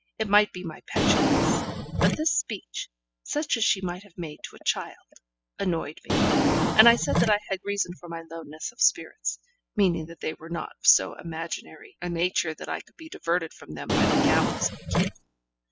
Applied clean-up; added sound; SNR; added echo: classical method spectral subtraction.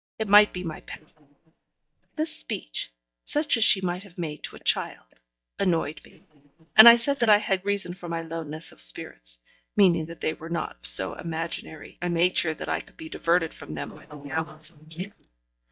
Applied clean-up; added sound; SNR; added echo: neural mask model DeepFilterNet 3.